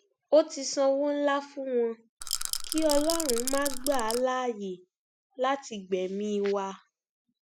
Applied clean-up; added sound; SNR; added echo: none; Rattle / Rattle (instrument); 2 dB; none.